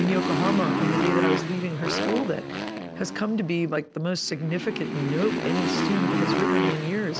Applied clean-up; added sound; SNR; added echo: none; Motorcycle; 0 dB; none.